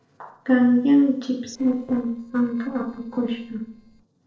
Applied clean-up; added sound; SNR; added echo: neural separator model SepFormer DNS4.